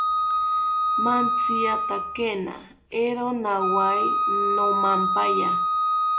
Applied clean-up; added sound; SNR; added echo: none; Wind instrument, woodwind instrument; -4 dB; reverberation time 0.3 s.